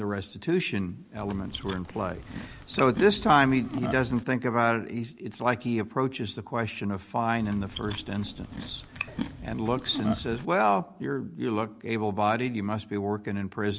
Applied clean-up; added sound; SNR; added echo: none; Chewing, mastication; 9 dB; none.